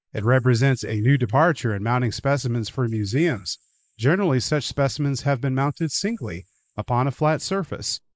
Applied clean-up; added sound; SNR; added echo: neural mask model Resemble Enhance denoiser.